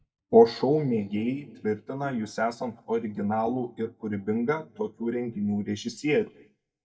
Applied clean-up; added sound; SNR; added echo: neural mask model DeepFilterNet 3.